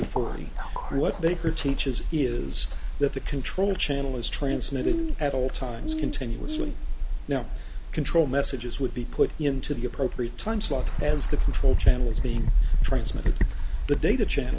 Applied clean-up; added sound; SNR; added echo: none; Bird; -4 dB; none.